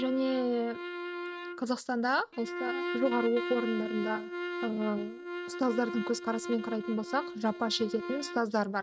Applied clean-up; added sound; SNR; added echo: neural mask model RNNoise.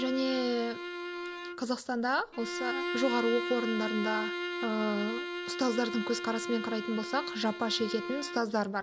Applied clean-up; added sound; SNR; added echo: none; Bowed string instrument; 5 dB; none.